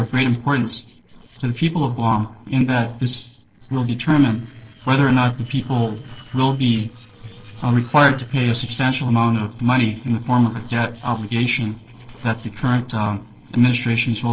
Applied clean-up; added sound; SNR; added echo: neural separator model SepFormer DNS4.